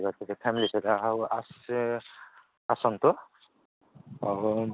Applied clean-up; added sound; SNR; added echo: none; none; none; none.